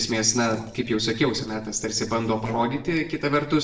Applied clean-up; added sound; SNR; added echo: neural separator model SepFormer DNS4.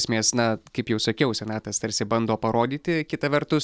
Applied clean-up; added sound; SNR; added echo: none; none; none; none.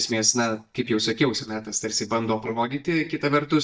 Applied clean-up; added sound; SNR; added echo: neural mask model DeepFilterNet 3.